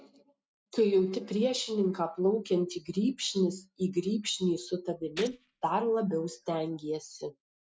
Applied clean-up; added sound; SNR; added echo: neural mask model RNNoise.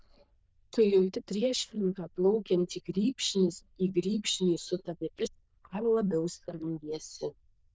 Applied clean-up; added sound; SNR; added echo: neural diffusion model UNIVERSE++.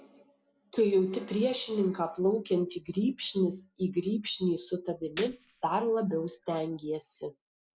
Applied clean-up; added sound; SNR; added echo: none; Gunshot, gunfire; 18 dB; none.